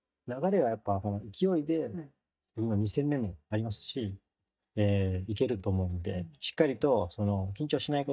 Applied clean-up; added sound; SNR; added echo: neural mask model DeepFilterNet 3.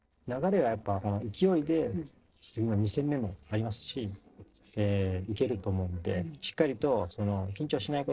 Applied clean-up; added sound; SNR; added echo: neural separator model SepFormer DNS4.